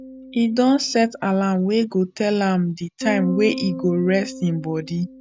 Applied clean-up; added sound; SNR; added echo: none; Bass guitar; 13 dB; none.